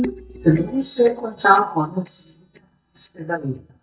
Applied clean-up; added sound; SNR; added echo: neural mask model DeepFilterNet 3.